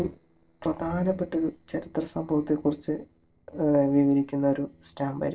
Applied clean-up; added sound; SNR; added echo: neural separator model SepFormer DNS4.